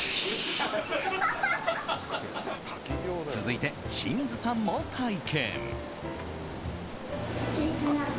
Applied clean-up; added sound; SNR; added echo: none; Stream; 9 dB; none.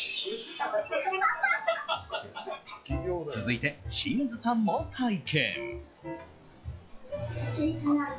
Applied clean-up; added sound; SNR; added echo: classical method log-MMSE.